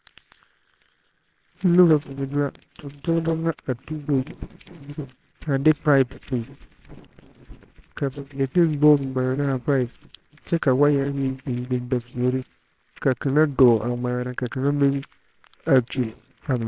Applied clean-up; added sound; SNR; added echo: neural separator model SepFormer WHAMR!.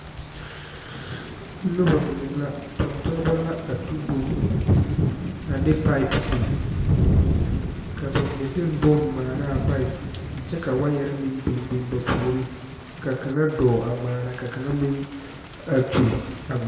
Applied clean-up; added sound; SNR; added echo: none; Thunder / Rain; 3 dB; reverberation time 1.3 s.